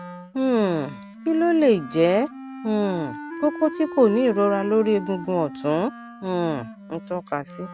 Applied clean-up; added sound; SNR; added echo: none; Wind instrument, woodwind instrument; 14 dB; none.